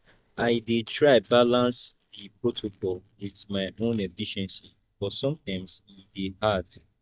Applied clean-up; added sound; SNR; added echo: neural mask model DeepFilterNet 3.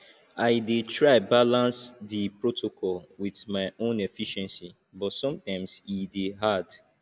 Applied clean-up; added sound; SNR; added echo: none; none; none; none.